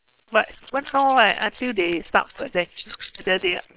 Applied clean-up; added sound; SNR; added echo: neural separator model SepFormer WHAM!.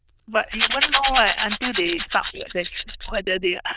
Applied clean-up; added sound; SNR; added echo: neural diffusion model UNIVERSE++.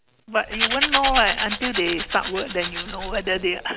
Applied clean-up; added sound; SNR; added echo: none; Rattle / Rattle (instrument); 2 dB; none.